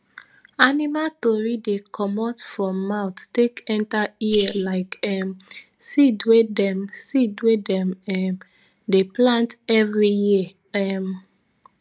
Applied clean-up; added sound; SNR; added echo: none; Rattle (instrument); 0 dB; none.